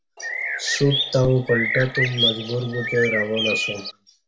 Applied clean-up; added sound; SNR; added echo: none; Bird; 2 dB; reverberation time 0.2 s.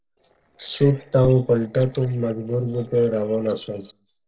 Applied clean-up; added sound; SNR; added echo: neural separator model SepFormer DNS4.